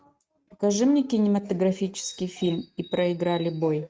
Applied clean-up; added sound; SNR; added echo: neural mask model RNNoise.